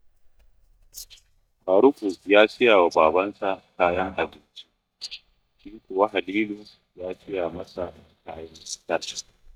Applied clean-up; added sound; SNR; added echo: neural mask model DeepFilterNet 3.